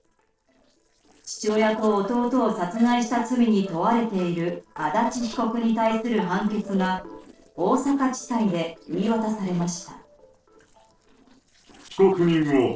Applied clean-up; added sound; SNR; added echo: neural separator model SepFormer DNS4.